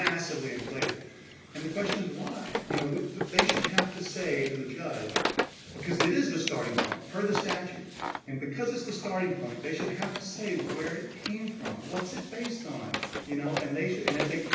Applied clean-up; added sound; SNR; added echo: none; Wood; 2 dB; reverberation time 0.9 s.